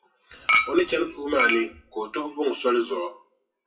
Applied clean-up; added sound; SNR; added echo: classical method WPE with log-MMSE.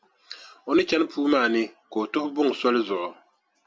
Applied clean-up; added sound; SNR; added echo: none; none; none; none.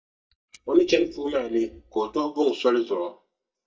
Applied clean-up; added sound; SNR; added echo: neural mask model DeepFilterNet 3.